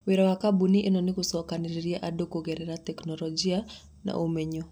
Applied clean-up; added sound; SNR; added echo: none; none; none; none.